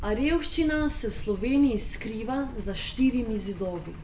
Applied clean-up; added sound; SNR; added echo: none; Truck; 9 dB; reverberation time 0.5 s.